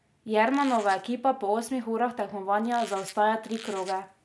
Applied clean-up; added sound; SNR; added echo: none; Squeak; 18 dB; none.